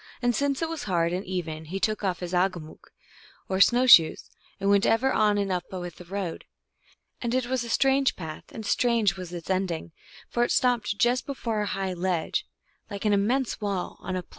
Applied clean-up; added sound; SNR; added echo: none; none; none; none.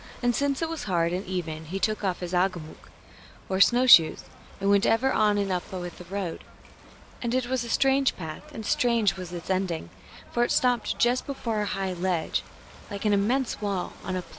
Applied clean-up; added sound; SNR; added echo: none; Ocean / Boat, Water vehicle; 20 dB; none.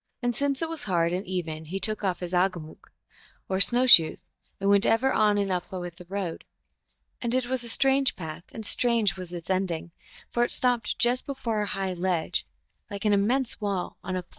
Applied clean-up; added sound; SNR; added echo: neural mask model DeepFilterNet 3.